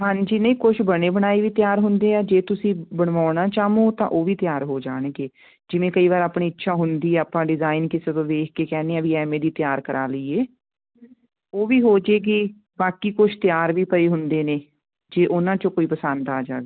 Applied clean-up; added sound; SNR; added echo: none; none; none; none.